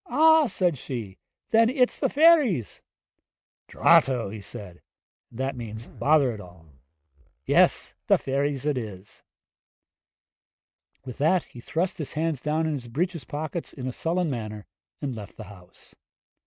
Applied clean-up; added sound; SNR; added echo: neural mask model RNNoise.